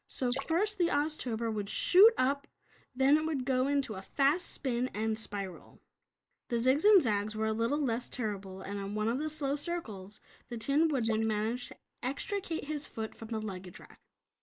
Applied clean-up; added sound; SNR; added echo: neural mask model Resemble Enhance denoiser.